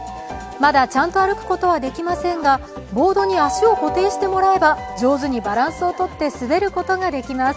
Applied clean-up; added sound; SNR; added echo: none; Doorbell; 13 dB; none.